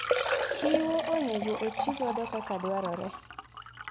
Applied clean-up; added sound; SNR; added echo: none; Liquid; 0 dB; none.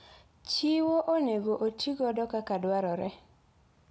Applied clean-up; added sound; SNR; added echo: none; none; none; none.